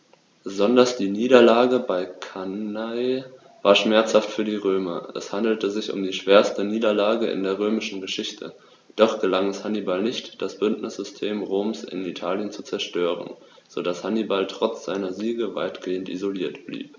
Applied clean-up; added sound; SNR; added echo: none; none; none; none.